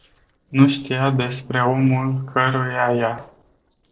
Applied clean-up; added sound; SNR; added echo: neural separator model SepFormer DNS4.